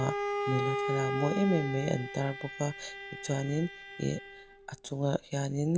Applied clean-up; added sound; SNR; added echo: none; Bowed string instrument; 5 dB; none.